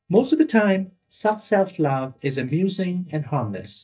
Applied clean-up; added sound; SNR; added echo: neural mask model DeepFilterNet 3.